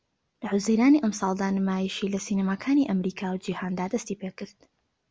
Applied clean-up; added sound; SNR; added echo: none; none; none; none.